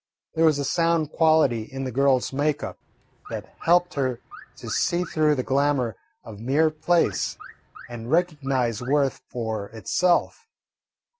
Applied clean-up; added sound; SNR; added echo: none; Alarm / Car; 19 dB; none.